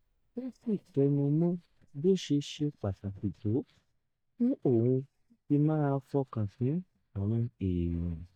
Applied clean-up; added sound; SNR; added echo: neural mask model DeepFilterNet 3.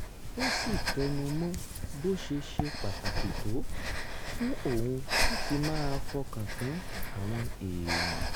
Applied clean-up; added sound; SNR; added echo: none; Breathing; -3 dB; none.